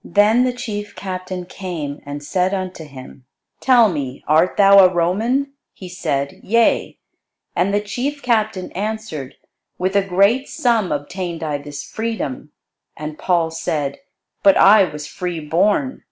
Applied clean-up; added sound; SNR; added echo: none; none; none; none.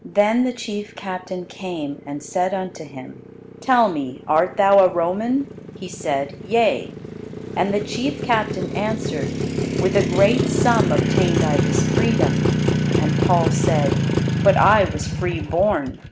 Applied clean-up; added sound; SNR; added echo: none; Motorcycle; 1 dB; none.